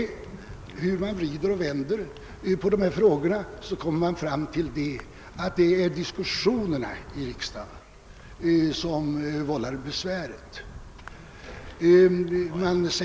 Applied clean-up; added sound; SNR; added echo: none; Insect; 19 dB; none.